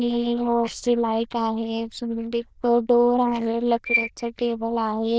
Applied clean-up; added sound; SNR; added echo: neural diffusion model UNIVERSE++.